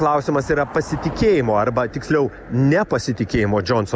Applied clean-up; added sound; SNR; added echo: none; none; none; none.